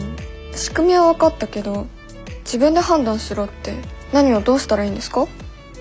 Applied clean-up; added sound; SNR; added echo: none; none; none; none.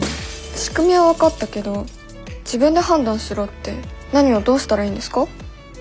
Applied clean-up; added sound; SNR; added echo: none; Shatter; 16 dB; none.